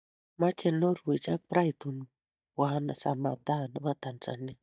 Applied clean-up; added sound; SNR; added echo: neural mask model DeepFilterNet 3.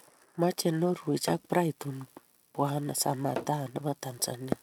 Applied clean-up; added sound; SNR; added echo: neural mask model RNNoise.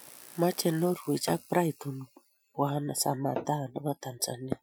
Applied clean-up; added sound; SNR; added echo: classical method Wiener filter.